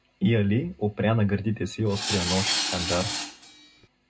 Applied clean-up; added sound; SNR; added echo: none; Tools; 4 dB; reverberation time 0.2 s.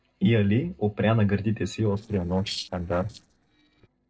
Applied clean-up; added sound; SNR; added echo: neural separator model SepFormer DNS4.